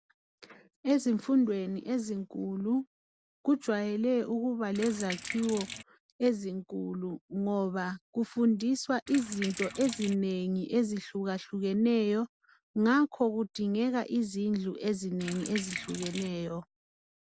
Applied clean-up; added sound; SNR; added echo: none; Sink (filling or washing); 10 dB; none.